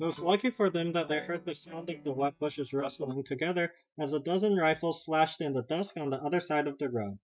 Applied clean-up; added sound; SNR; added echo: neural mask model DeepFilterNet 3.